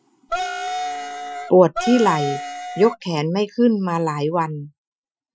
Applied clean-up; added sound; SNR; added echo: classical method Wiener filter.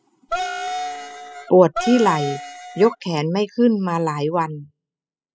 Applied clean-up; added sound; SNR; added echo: classical method spectral subtraction.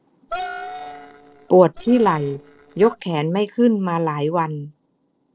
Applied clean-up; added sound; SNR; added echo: neural separator model SepFormer DNS4.